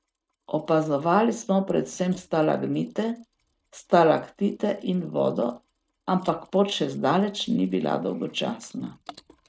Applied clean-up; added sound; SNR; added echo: neural mask model RNNoise.